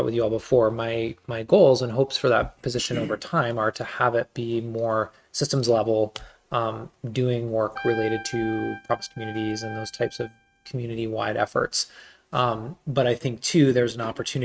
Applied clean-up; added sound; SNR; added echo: neural mask model RNNoise.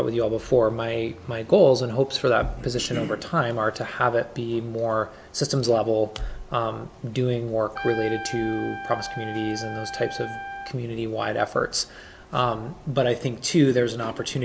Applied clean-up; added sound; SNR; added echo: none; Trumpet; 10 dB; none.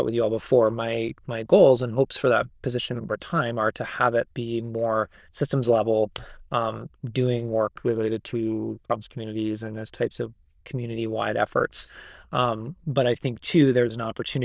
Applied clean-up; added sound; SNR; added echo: neural diffusion model UNIVERSE++.